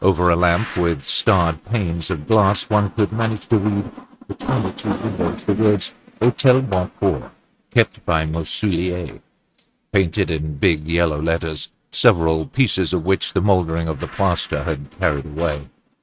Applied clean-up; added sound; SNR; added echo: neural mask model RNNoise.